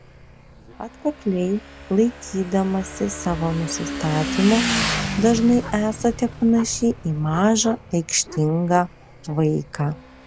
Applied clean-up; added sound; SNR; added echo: none; Motorcycle / Engine; 9 dB; none.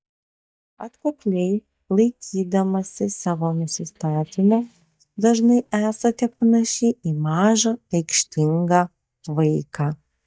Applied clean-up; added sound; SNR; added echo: neural mask model DeepFilterNet 3.